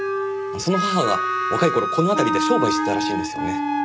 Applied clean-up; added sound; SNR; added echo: none; Wind instrument, woodwind instrument + Wind instrument, woodwind instrument; -1 dB; none.